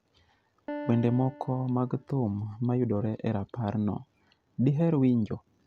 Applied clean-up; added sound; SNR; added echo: none; Piano; 16 dB; none.